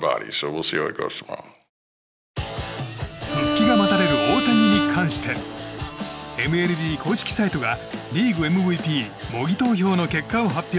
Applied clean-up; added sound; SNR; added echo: none; Bowed string instrument; 1 dB; none.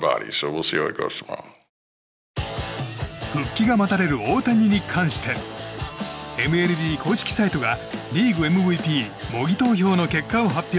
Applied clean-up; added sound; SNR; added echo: none; none; none; none.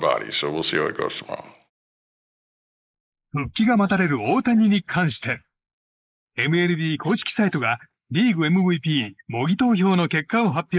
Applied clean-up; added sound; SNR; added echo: neural mask model Resemble Enhance denoiser.